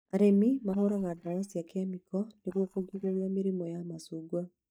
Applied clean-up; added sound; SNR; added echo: neural mask model DeepFilterNet 3.